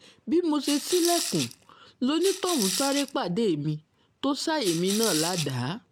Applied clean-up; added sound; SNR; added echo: none; Rattle / Rattle (instrument); 6 dB; none.